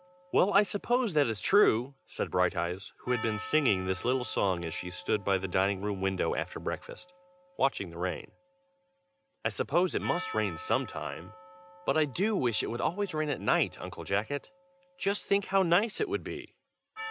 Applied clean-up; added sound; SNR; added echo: none; Percussion; 17 dB; none.